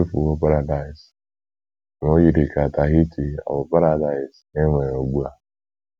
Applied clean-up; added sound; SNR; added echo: none; none; none; none.